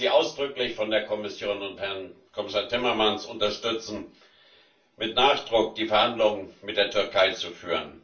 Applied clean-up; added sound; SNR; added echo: none; none; none; reverberation time 0.3 s.